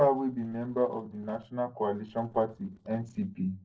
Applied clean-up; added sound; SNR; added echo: neural separator model SepFormer DNS4.